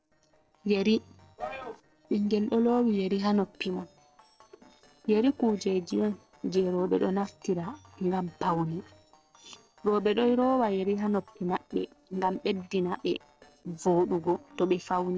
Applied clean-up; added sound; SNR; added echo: neural separator model SepFormer DNS4.